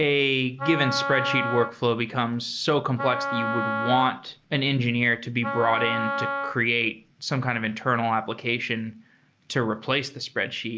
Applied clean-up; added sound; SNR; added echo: none; Wind instrument, woodwind instrument; 5 dB; none.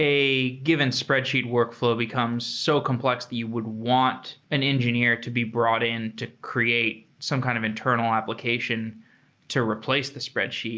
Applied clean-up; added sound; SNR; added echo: none; none; none; none.